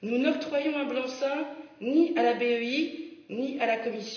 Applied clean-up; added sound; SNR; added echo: none; none; none; reverberation time 0.9 s.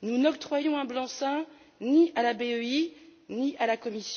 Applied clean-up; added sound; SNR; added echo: none; none; none; none.